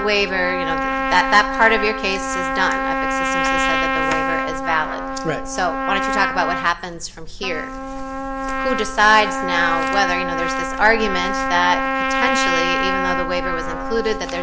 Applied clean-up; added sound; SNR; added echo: none; Trumpet; 1 dB; none.